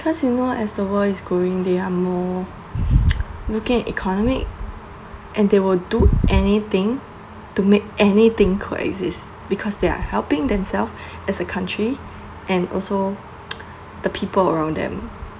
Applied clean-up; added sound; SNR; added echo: none; none; none; none.